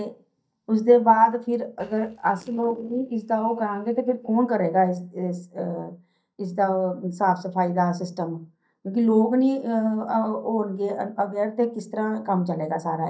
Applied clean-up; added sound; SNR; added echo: neural mask model DeepFilterNet 3.